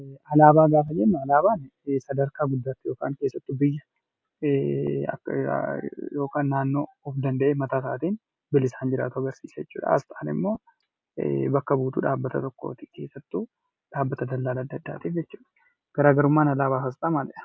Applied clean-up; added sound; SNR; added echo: none; none; none; none.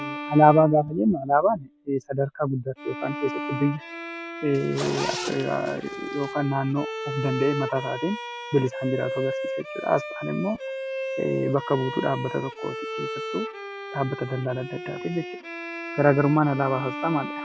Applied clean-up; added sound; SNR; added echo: none; Zipper (clothing) + Bowed string instrument; 8 dB; none.